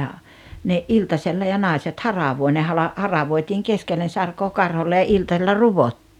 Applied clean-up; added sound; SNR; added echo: none; none; none; none.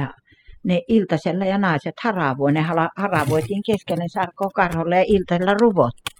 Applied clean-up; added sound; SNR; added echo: classical method spectral subtraction.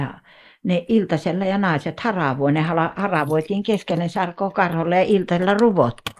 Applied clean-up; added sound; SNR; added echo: neural mask model Resemble Enhance denoiser.